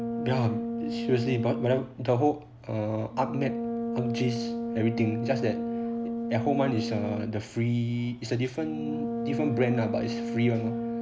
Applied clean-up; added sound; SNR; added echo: none; Brass instrument; 3 dB; none.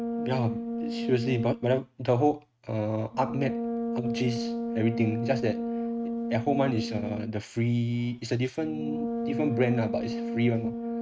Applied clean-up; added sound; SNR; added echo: neural mask model RNNoise.